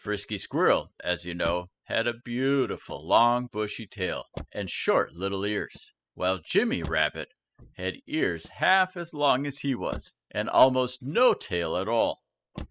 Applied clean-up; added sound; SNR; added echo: classical method spectral subtraction.